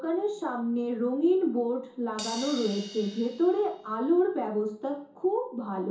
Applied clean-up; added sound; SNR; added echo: none; Crash cymbal; 16 dB; reverberation time 0.7 s.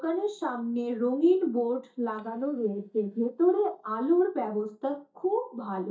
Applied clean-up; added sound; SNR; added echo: neural mask model DeepFilterNet 3.